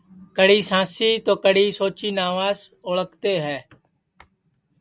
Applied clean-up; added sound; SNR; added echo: none; none; none; none.